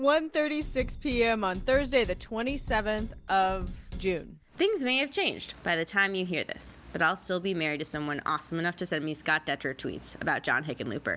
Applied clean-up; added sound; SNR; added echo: none; Drum kit; 9 dB; none.